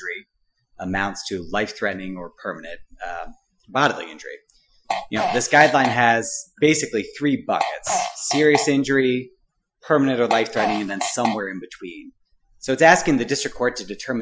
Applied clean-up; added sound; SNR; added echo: classical method Wiener filter.